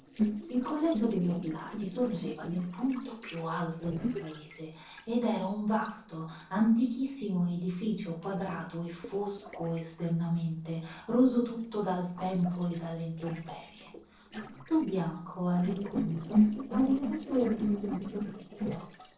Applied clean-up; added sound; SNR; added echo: neural separator model SepFormer DNS4.